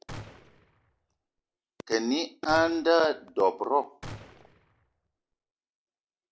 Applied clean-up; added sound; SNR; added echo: none; Gunshot, gunfire; 17 dB; none.